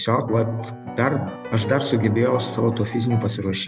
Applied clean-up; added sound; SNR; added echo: none; Piano; 12 dB; none.